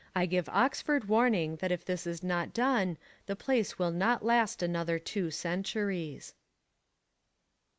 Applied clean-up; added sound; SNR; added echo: none; none; none; none.